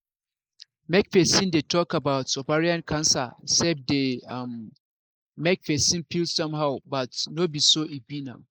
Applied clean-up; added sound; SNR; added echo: neural mask model Resemble Enhance denoiser.